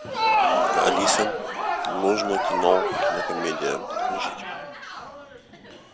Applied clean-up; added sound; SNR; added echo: none; Crowd; -3 dB; none.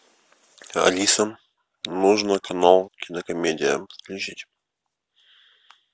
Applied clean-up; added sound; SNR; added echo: none; none; none; none.